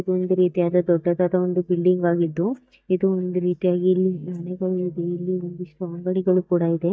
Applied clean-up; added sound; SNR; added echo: neural mask model DeepFilterNet 3.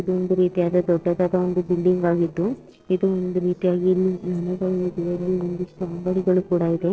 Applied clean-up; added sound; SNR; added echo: neural separator model SepFormer DNS4.